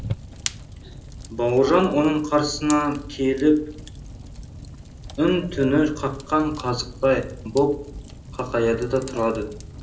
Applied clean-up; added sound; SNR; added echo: none; Fire; 13 dB; reverberation time 0.5 s.